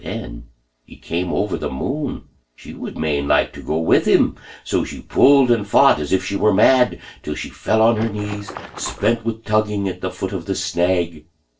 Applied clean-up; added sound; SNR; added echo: neural separator model SepFormer DNS4.